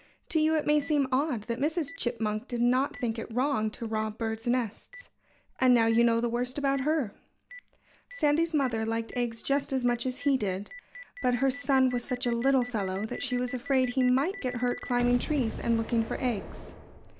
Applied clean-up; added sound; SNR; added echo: none; Boom; 17 dB; none.